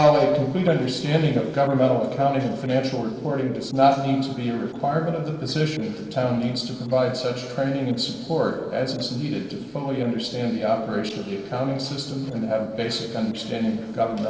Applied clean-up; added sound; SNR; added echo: neural separator model SepFormer DNS4.